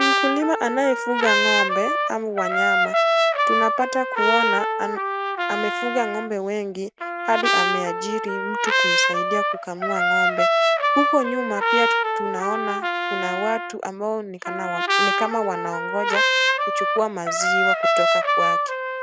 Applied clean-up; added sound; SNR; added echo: none; Trumpet; -5 dB; none.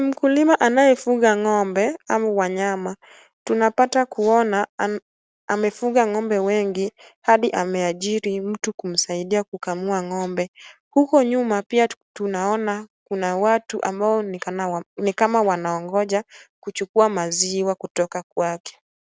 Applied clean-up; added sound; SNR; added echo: none; none; none; none.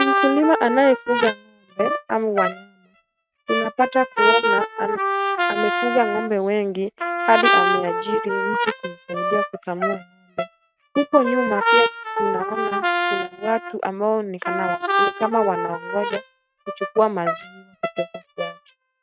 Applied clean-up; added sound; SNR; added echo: neural mask model RNNoise.